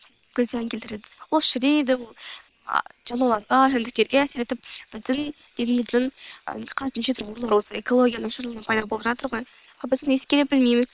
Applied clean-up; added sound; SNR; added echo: neural separator model SepFormer WHAM!.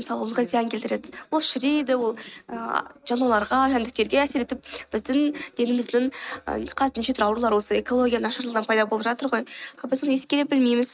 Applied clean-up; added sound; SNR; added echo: neural mask model RNNoise.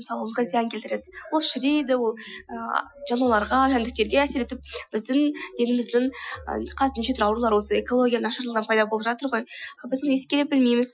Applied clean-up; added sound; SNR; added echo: classical method Wiener filter.